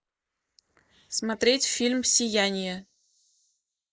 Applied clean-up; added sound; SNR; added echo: neural mask model Resemble Enhance denoiser.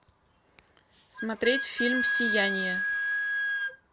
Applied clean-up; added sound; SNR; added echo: none; Wind instrument, woodwind instrument; -1 dB; none.